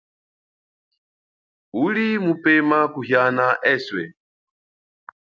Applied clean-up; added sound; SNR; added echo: none; none; none; none.